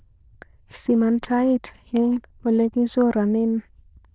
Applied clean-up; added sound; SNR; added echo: neural diffusion model UNIVERSE++.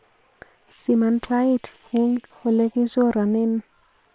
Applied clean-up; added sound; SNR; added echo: neural separator model SepFormer WHAM!.